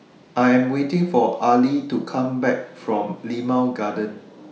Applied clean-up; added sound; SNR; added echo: none; none; none; none.